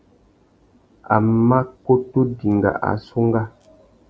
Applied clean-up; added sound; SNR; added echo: none; none; none; none.